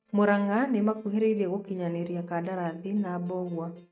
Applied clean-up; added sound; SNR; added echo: neural mask model RNNoise.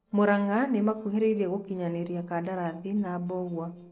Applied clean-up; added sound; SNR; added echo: neural separator model SepFormer DNS4.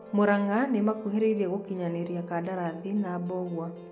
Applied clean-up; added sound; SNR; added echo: none; Musical instrument; 17 dB; none.